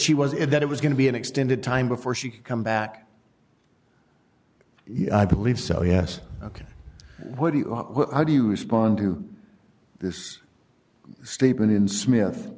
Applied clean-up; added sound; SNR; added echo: none; none; none; none.